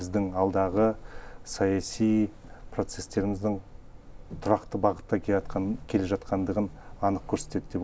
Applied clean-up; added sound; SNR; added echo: none; none; none; none.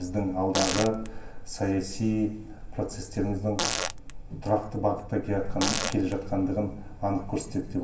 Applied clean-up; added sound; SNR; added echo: none; Fart; 3 dB; reverberation time 0.9 s.